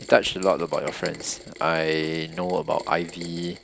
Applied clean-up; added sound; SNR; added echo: none; Rain; 16 dB; none.